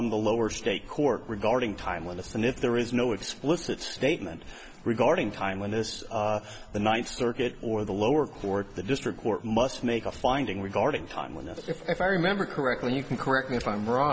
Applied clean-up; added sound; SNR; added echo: none; none; none; none.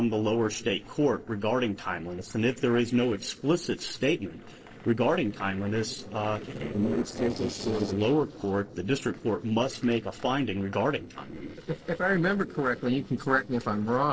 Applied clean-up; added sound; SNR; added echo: neural separator model SepFormer DNS4.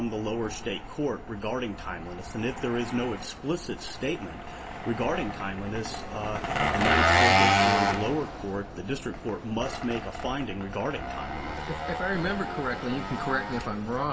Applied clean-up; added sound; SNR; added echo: none; Engine; -1 dB; reverberation time 1.5 s.